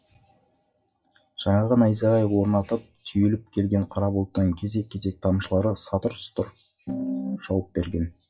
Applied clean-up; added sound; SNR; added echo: classical method WPE with log-MMSE.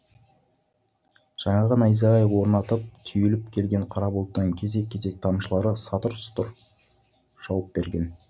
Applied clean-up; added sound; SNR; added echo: none; none; none; none.